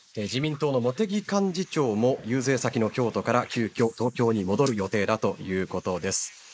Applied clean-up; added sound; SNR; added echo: neural mask model Resemble Enhance denoiser.